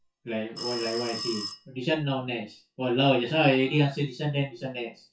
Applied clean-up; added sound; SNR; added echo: classical method WPE with log-MMSE.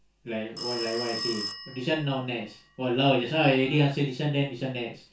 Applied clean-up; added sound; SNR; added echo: none; Telephone; 12 dB; reverberation time 0.2 s.